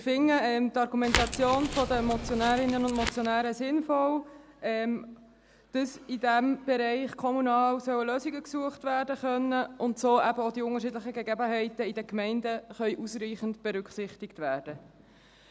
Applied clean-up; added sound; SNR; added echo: none; Crackle; 5 dB; none.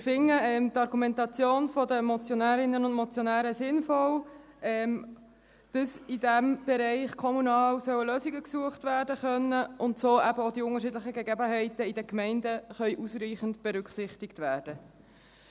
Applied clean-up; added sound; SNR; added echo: none; none; none; none.